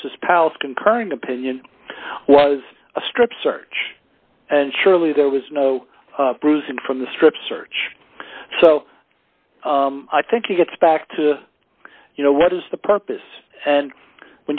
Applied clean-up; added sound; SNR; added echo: none; none; none; none.